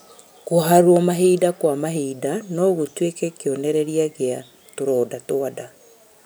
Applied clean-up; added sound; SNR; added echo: none; none; none; none.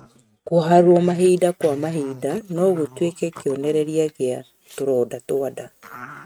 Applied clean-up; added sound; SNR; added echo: neural mask model RNNoise.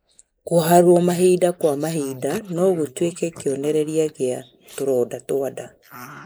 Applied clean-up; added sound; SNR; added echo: neural mask model Resemble Enhance denoiser.